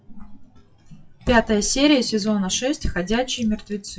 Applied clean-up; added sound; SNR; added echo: classical method WPE with log-MMSE.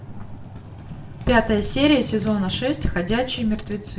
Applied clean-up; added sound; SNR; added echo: none; Motorcycle; 12 dB; reverberation time 0.3 s.